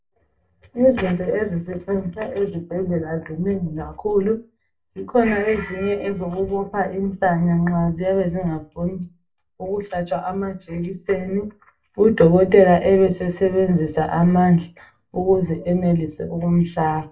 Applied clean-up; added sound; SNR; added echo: none; none; none; reverberation time 0.2 s.